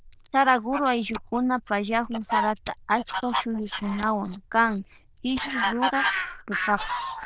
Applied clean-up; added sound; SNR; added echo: neural diffusion model UNIVERSE++.